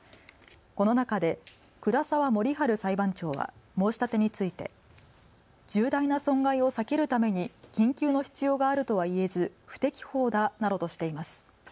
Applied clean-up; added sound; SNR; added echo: none; none; none; none.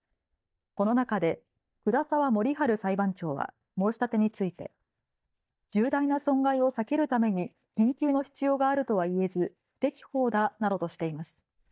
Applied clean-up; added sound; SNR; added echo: neural mask model DeepFilterNet 3.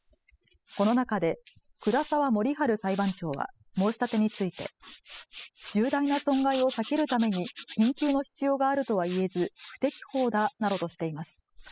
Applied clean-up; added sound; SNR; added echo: classical method spectral subtraction.